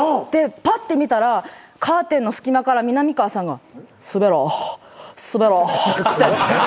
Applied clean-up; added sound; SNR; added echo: none; none; none; none.